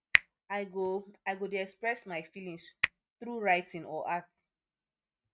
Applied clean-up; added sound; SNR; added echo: neural mask model RNNoise.